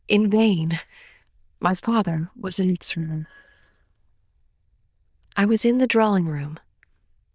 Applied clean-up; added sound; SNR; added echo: neural diffusion model UNIVERSE++.